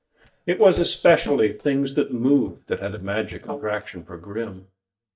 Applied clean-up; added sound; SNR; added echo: neural mask model DeepFilterNet 3.